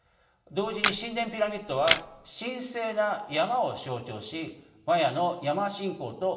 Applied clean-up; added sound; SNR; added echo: none; Camera; 1 dB; reverberation time 1.3 s.